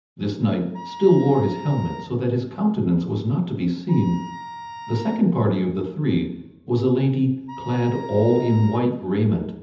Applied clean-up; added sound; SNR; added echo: none; Wind instrument, woodwind instrument; 15 dB; reverberation time 0.8 s.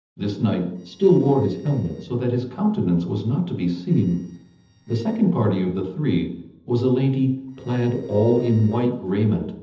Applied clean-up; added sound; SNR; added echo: neural separator model SepFormer DNS4.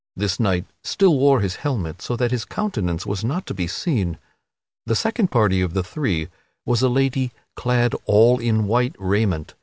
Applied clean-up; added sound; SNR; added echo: none; none; none; none.